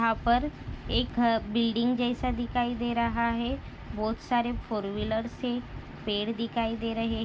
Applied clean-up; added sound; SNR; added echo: none; none; none; none.